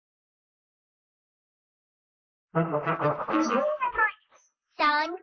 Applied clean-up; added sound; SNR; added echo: neural mask model Resemble Enhance denoiser.